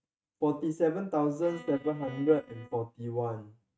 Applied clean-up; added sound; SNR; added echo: neural mask model RNNoise.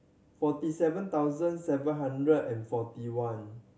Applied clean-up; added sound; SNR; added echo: none; none; none; none.